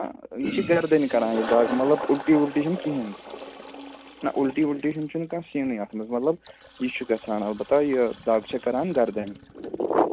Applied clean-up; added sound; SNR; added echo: none; Toilet flush; 13 dB; none.